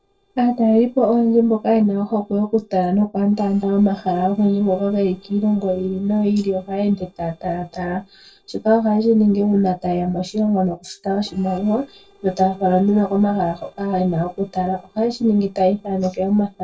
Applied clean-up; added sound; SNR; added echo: neural separator model SepFormer DNS4.